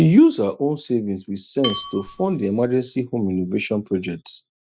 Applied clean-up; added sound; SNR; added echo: none; Dishes, pots, and pans / Glass / Bell; 8 dB; none.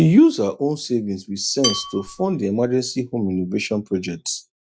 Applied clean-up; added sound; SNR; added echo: classical method log-MMSE.